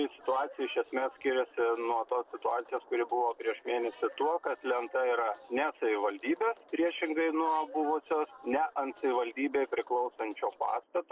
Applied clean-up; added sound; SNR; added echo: neural separator model SepFormer DNS4.